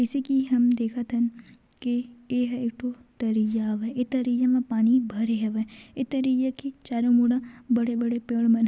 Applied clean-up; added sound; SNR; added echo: none; none; none; none.